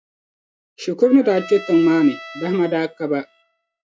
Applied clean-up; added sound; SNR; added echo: classical method log-MMSE.